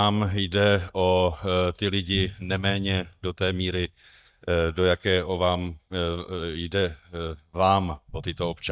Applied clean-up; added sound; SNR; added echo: neural mask model DeepFilterNet 3.